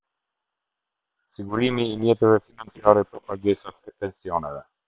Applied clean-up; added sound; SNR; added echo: neural separator model SepFormer WHAM!.